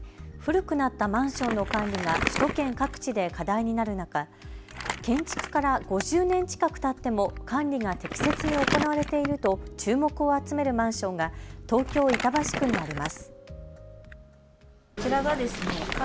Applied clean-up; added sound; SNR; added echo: none; Crumpling, crinkling; 8 dB; none.